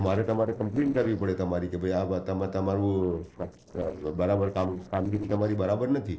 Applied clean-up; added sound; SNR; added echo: neural separator model SepFormer DNS4.